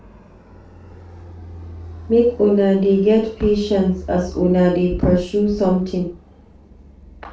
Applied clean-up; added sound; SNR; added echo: none; Fixed-wing aircraft, airplane; 20 dB; reverberation time 0.3 s.